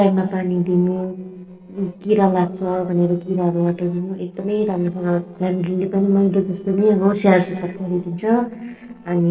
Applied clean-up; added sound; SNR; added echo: neural separator model SepFormer DNS4.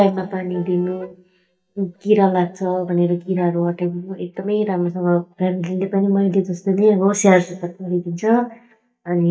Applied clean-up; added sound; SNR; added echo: neural mask model DeepFilterNet 3.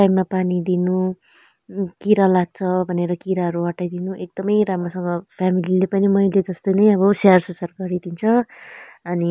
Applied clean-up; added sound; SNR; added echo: none; none; none; none.